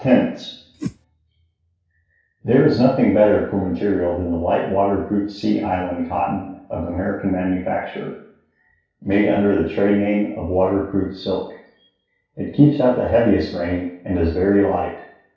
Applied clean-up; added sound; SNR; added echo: none; Whoosh, swoosh, swish; 9 dB; reverberation time 0.6 s.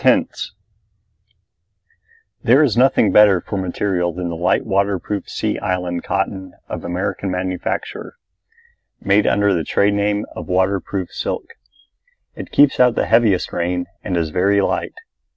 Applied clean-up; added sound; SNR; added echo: none; none; none; none.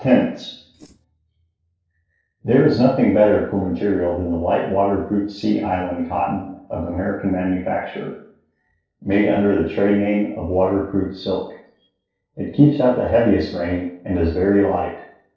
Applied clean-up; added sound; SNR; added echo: neural separator model SepFormer DNS4.